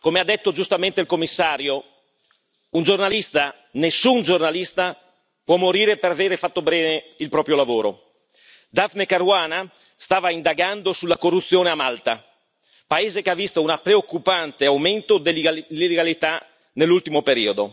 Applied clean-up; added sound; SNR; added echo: none; none; none; none.